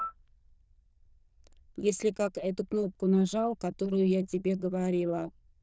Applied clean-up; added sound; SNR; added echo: neural diffusion model UNIVERSE++.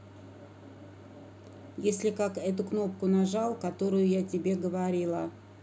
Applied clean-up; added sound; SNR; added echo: none; none; none; none.